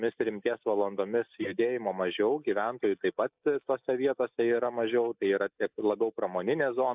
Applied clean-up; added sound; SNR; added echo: neural mask model Resemble Enhance denoiser.